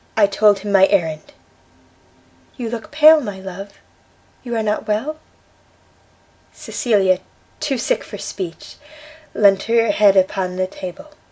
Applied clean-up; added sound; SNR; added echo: none; none; none; none.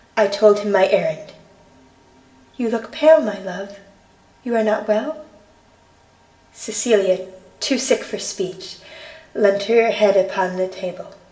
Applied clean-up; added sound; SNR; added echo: none; none; none; reverberation time 0.6 s.